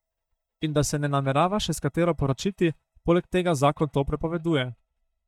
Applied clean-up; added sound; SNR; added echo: neural mask model DeepFilterNet 3.